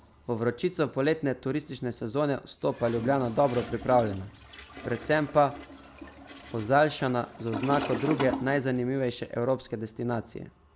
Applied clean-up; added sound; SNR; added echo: none; Toilet flush; 12 dB; none.